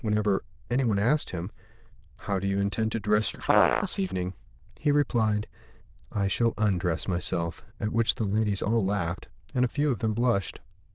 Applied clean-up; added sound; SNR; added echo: neural diffusion model UNIVERSE++.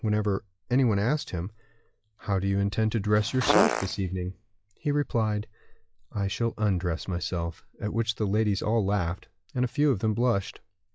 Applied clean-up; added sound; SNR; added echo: classical method log-MMSE.